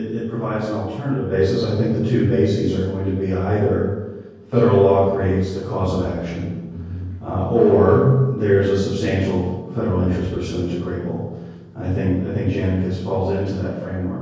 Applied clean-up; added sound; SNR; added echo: neural separator model SepFormer DNS4.